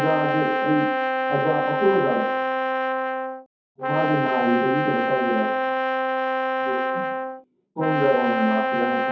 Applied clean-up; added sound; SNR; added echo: none; Brass instrument; -2 dB; reverberation time 0.6 s.